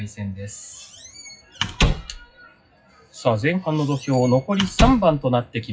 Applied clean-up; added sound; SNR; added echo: classical method WPE with log-MMSE.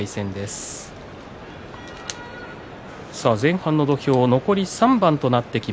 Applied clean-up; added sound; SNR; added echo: none; none; none; none.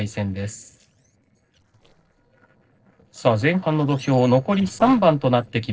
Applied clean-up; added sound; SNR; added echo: neural separator model SepFormer DNS4.